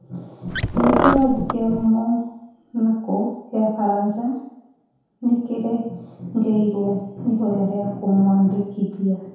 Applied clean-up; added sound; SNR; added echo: none; Car; 1 dB; reverberation time 0.8 s.